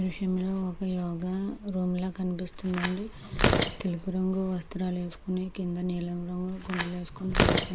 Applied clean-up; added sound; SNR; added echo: none; Tearing; 2 dB; none.